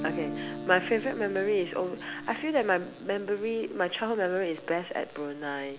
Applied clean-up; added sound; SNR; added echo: none; Guitar; 12 dB; none.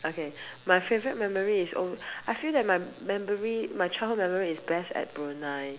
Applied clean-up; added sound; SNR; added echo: none; none; none; none.